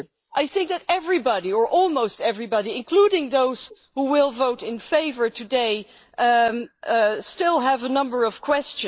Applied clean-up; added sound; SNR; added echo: neural mask model Resemble Enhance denoiser.